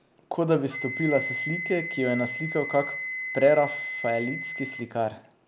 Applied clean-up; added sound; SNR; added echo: none; Wind instrument, woodwind instrument; 7 dB; none.